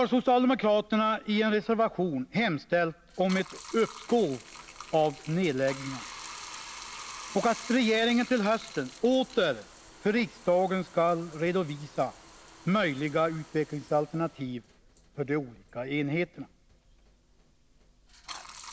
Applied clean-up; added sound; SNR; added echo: none; Bathtub (filling or washing); 18 dB; none.